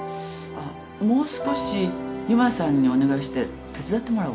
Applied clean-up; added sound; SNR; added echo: none; none; none; none.